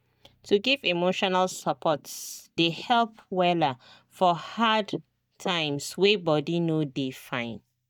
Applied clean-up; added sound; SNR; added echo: neural mask model DeepFilterNet 3.